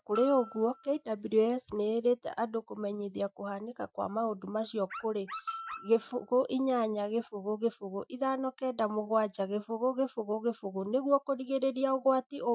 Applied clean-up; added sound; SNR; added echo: classical method Wiener filter.